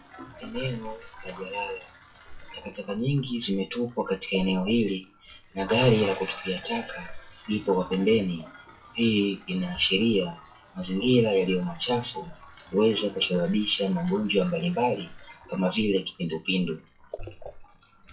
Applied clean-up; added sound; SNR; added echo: classical method WPE with log-MMSE.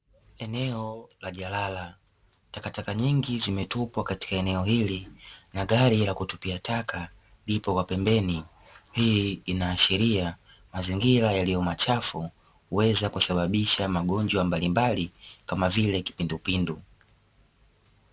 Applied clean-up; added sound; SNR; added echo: none; none; none; none.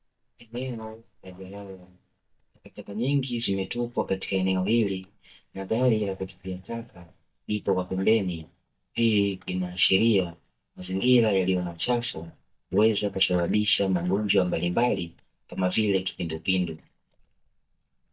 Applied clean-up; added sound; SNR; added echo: neural mask model DeepFilterNet 3.